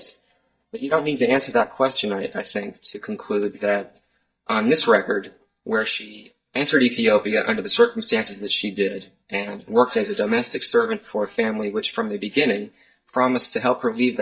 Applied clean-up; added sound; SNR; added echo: neural mask model DeepFilterNet 3.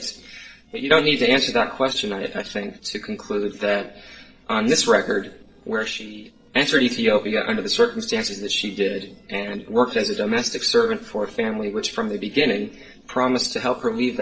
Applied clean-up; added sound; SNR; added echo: neural separator model SepFormer DNS4.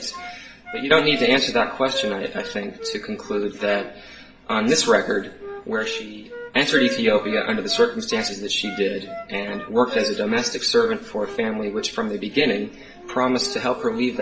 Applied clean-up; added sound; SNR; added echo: none; Wind instrument, woodwind instrument; 13 dB; reverberation time 0.4 s.